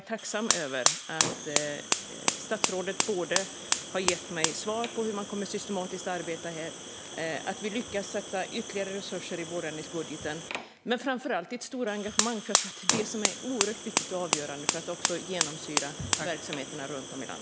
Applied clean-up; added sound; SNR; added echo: none; Fire; -1 dB; none.